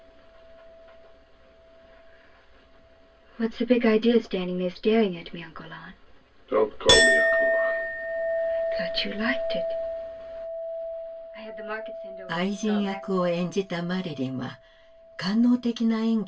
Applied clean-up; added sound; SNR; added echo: none; Chink, clink; 2 dB; reverberation time 0.1 s.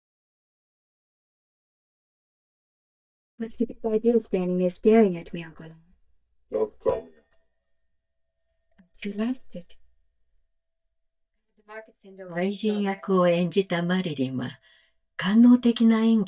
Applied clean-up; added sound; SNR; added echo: neural mask model DeepFilterNet 3.